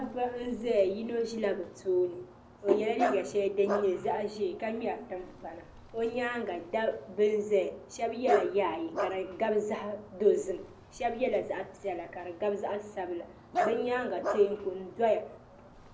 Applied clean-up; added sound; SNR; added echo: none; Dog; 9 dB; reverberation time 0.5 s.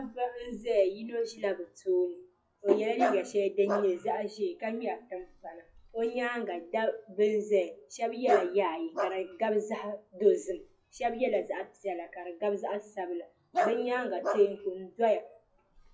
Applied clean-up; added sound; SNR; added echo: classical method WPE with log-MMSE.